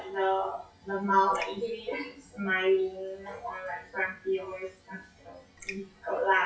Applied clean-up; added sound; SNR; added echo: classical method WPE with log-MMSE.